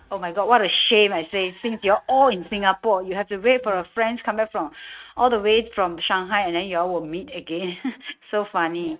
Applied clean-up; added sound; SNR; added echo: neural mask model RNNoise.